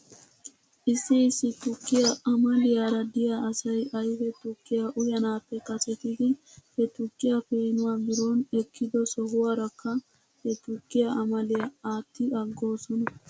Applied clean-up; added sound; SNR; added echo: none; none; none; none.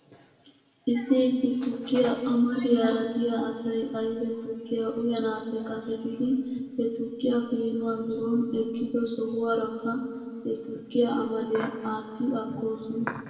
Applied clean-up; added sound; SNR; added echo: none; none; none; reverberation time 2.1 s.